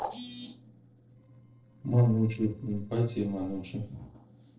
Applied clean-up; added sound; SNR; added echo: neural separator model SepFormer DNS4.